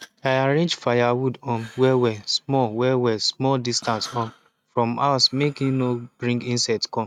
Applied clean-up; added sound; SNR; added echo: neural mask model RNNoise.